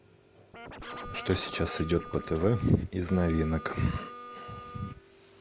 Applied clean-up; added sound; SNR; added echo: none; Scratching (performance technique) + Harmonica; 12 dB; none.